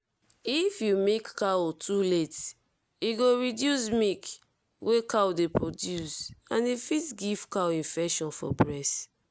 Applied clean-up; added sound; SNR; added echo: none; none; none; none.